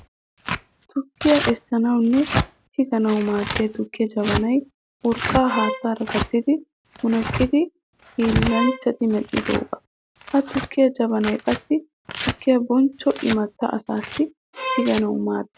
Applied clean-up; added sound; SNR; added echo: none; Bowed string instrument + Tearing; 7 dB; none.